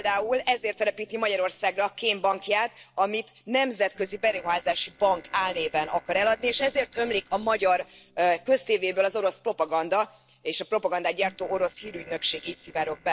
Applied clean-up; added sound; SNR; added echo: neural separator model SepFormer DNS4.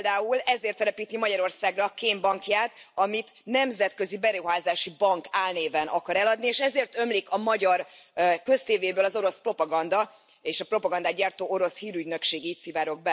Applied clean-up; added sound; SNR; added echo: none; none; none; none.